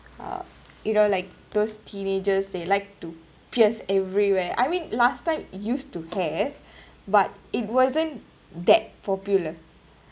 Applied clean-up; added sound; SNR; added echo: none; none; none; none.